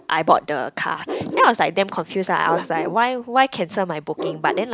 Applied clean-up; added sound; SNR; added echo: none; Bark; 11 dB; none.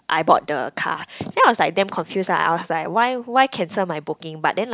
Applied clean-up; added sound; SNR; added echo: none; none; none; none.